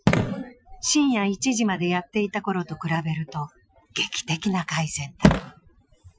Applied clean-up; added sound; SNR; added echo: classical method Wiener filter.